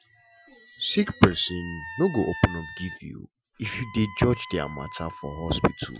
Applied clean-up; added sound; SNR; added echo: classical method Wiener filter.